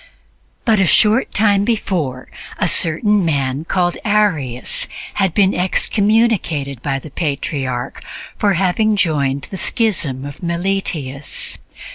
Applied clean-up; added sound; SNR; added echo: none; none; none; none.